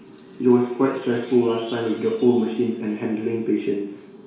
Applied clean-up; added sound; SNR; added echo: none; Wind chime; 10 dB; reverberation time 0.7 s.